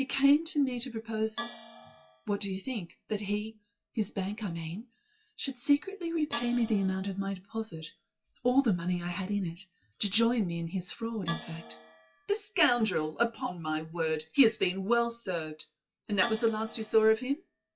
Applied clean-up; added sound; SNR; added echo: classical method WPE with log-MMSE.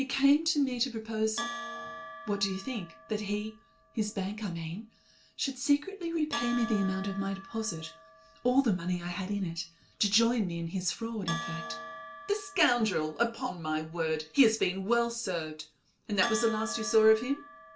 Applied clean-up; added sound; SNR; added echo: none; Bell; 14 dB; reverberation time 0.2 s.